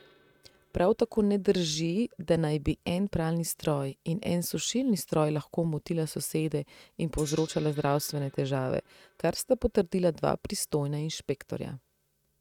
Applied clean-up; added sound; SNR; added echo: neural mask model RNNoise.